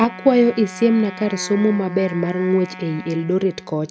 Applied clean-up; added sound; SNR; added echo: none; Wind instrument, woodwind instrument; 16 dB; none.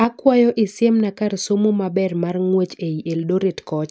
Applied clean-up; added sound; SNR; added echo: none; none; none; none.